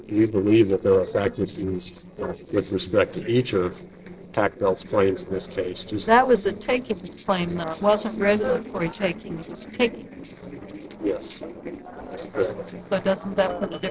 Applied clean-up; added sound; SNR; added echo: neural separator model SepFormer DNS4.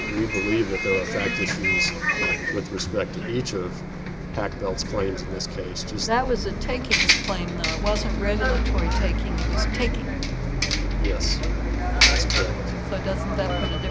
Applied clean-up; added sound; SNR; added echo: none; Bus; -4 dB; none.